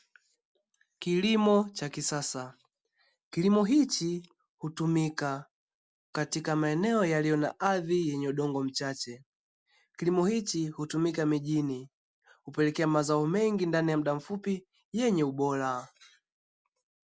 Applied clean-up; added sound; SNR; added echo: none; none; none; none.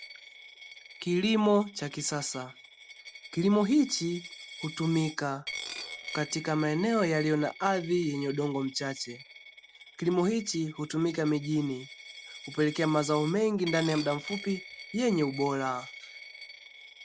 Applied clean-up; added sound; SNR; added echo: none; Coin (dropping); 15 dB; none.